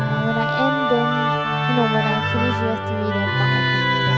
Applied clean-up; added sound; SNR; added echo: none; Musical instrument; -5 dB; none.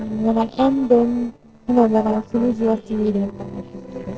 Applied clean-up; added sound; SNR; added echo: neural separator model SepFormer DNS4.